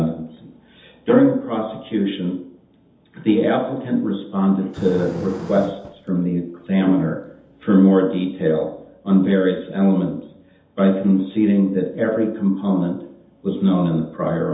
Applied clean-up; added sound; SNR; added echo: none; Fire; 15 dB; reverberation time 0.8 s.